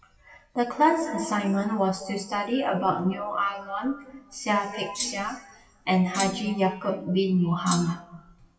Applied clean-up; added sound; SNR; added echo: classical method WPE with log-MMSE.